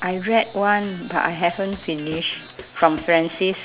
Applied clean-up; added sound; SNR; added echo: none; Walk, footsteps + Electric guitar; 19 dB; none.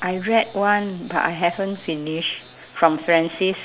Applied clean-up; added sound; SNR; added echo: none; none; none; none.